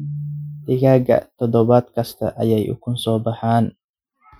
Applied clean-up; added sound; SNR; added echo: classical method Wiener filter.